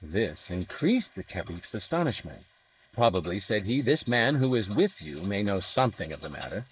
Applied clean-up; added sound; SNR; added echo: neural mask model Resemble Enhance denoiser.